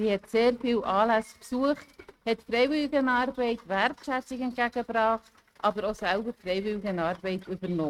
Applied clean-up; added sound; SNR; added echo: neural mask model RNNoise.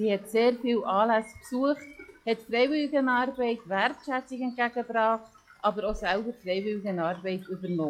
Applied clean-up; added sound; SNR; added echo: classical method log-MMSE.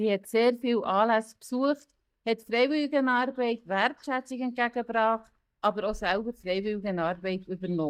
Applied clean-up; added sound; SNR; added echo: neural mask model DeepFilterNet 3.